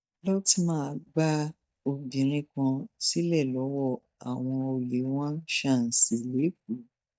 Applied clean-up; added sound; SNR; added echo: neural mask model DeepFilterNet 3.